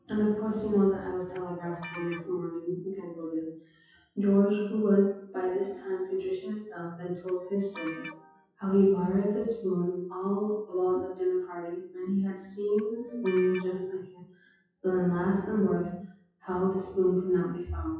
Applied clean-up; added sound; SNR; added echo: classical method WPE with log-MMSE.